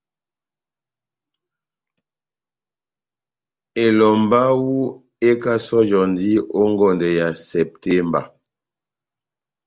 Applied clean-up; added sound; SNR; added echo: none; none; none; none.